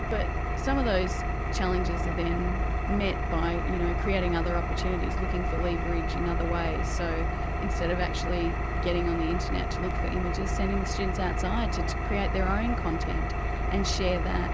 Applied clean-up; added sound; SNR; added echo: none; Engine; -4 dB; none.